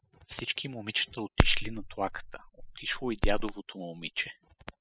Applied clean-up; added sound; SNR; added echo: classical method spectral subtraction.